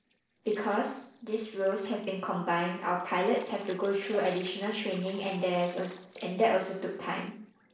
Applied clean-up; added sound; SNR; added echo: neural separator model SepFormer DNS4.